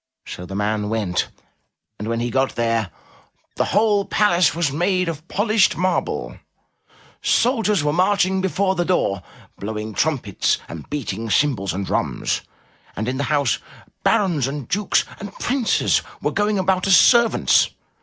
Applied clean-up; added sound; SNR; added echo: none; none; none; none.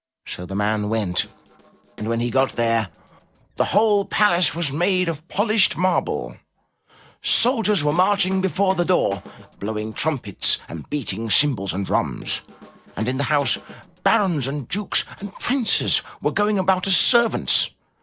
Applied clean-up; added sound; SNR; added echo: neural separator model SepFormer DNS4.